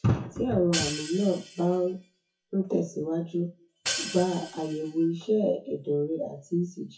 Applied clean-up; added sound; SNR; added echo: classical method WPE with log-MMSE.